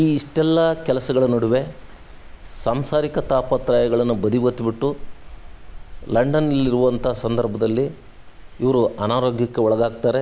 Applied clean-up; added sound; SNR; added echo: none; Wind; 15 dB; none.